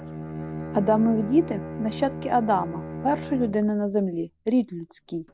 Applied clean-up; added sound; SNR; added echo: none; Bowed string instrument; 10 dB; none.